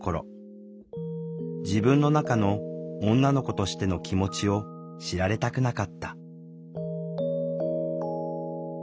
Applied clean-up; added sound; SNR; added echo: none; none; none; none.